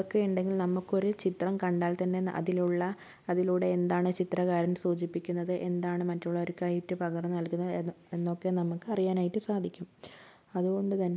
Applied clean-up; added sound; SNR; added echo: none; none; none; none.